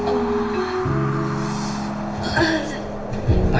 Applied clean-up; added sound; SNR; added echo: none; Wind; 10 dB; reverberation time 1.0 s.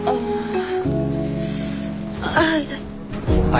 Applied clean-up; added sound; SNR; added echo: none; none; none; none.